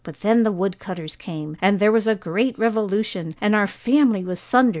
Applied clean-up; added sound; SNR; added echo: none; none; none; none.